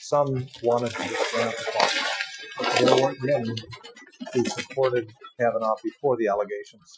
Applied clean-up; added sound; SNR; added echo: classical method Wiener filter.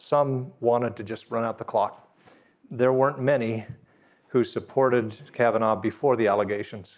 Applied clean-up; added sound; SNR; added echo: none; none; none; none.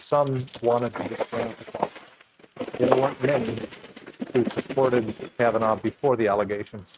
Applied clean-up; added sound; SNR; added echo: neural mask model RNNoise.